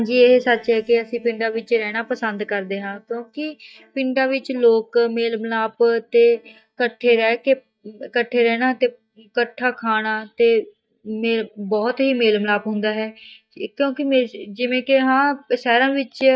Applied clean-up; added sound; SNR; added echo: neural mask model DeepFilterNet 3.